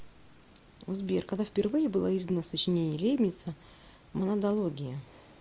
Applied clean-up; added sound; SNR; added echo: none; none; none; none.